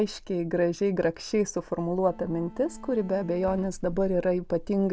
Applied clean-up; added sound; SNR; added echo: none; Bowed string instrument; 20 dB; none.